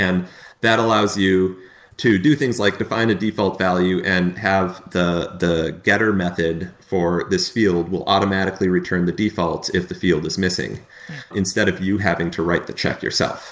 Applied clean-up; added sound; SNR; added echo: none; none; none; none.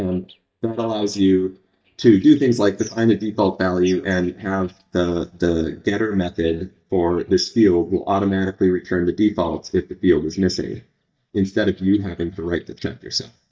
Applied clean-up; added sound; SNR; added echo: neural mask model DeepFilterNet 3.